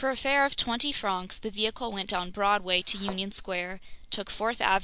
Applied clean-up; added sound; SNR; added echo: none; Thump, thud; 15 dB; none.